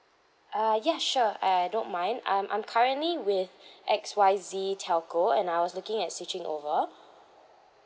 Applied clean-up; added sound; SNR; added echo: none; none; none; none.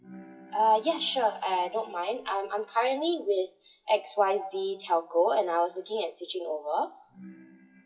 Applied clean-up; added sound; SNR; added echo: classical method WPE with log-MMSE.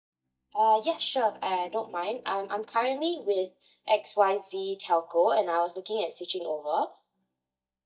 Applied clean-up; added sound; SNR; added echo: neural mask model DeepFilterNet 3.